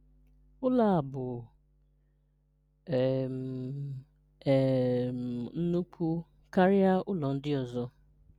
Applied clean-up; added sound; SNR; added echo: none; none; none; none.